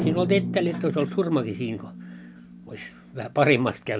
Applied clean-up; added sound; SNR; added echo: none; Drum; 7 dB; none.